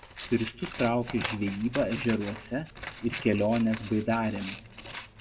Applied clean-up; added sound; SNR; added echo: none; Scissors; 12 dB; reverberation time 0.3 s.